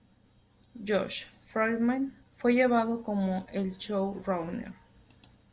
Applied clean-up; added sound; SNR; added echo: none; none; none; none.